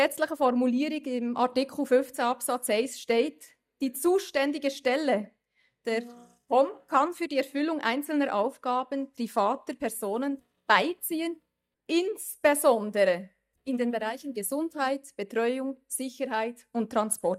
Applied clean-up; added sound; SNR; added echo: neural mask model DeepFilterNet 3.